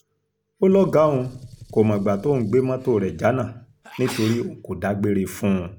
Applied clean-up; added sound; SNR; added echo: none; Sneeze + Gunshot, gunfire; 19 dB; none.